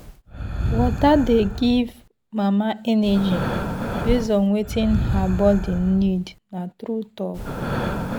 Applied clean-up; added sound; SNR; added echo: none; Breathing; 5 dB; none.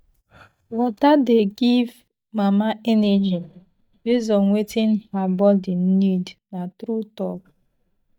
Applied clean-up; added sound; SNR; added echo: neural mask model DeepFilterNet 3.